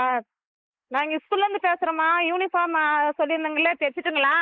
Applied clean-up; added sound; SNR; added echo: neural mask model Resemble Enhance denoiser.